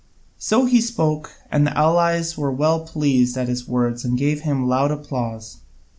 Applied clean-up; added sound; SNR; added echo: none; none; none; none.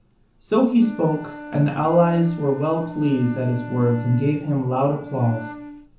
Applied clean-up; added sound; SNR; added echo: none; Wind instrument, woodwind instrument; 16 dB; reverberation time 0.8 s.